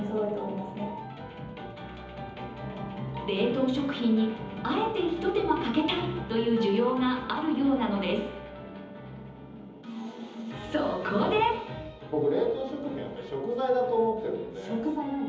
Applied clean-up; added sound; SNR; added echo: none; none; none; reverberation time 1.3 s.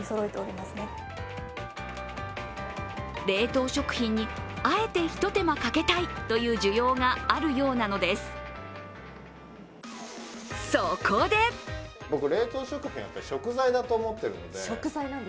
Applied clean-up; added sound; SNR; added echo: none; none; none; none.